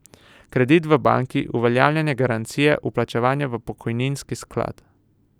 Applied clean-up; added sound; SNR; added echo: none; none; none; none.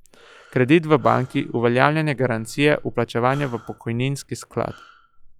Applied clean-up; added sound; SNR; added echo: classical method log-MMSE.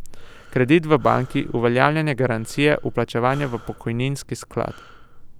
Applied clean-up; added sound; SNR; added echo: none; Breathing; 16 dB; none.